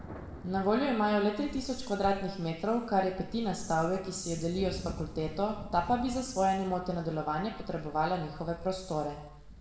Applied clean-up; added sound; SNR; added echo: none; Thunder; 16 dB; reverberation time 0.9 s.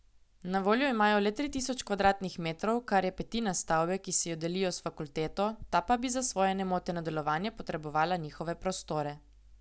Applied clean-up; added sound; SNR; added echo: none; none; none; none.